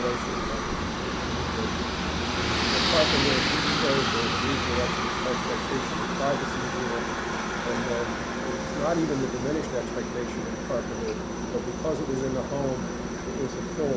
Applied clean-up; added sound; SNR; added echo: none; Aircraft; -3 dB; none.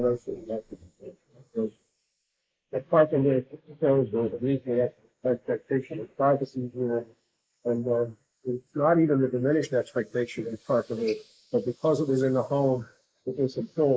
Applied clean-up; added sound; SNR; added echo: neural mask model Resemble Enhance denoiser.